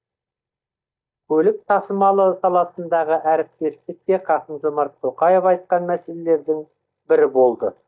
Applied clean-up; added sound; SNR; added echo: neural mask model DeepFilterNet 3.